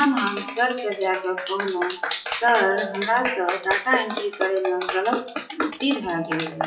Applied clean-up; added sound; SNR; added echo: classical method WPE with log-MMSE.